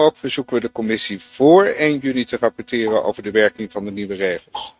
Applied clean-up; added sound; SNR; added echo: neural mask model RNNoise.